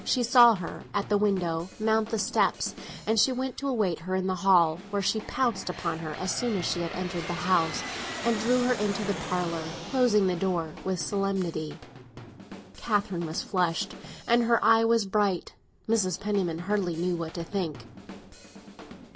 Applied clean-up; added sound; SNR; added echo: none; Aircraft + Drum / Drum kit; 13 dB; none.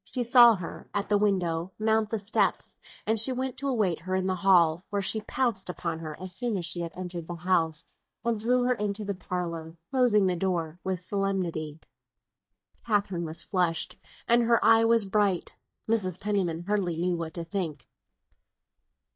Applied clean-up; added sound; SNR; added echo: neural mask model DeepFilterNet 3.